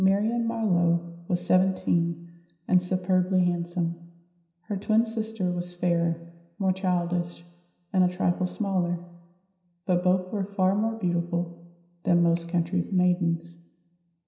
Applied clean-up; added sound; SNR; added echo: none; none; none; reverberation time 0.9 s.